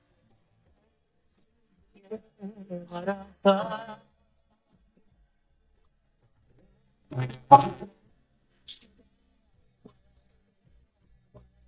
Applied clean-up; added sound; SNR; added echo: neural mask model DeepFilterNet 3.